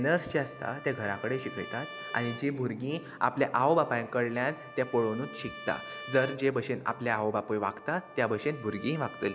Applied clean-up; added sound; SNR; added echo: none; Trumpet; 16 dB; none.